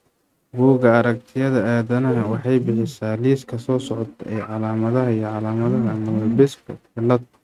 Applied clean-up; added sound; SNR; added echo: neural mask model RNNoise.